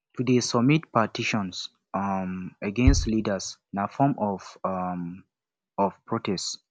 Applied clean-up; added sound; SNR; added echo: none; Bass drum; 2 dB; none.